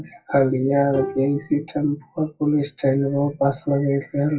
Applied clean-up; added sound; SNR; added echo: classical method WPE with log-MMSE.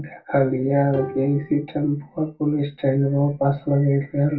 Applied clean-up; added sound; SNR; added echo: none; Bowed string instrument; 17 dB; reverberation time 0.2 s.